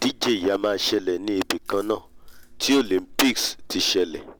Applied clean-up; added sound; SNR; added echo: none; Chewing, mastication; 20 dB; none.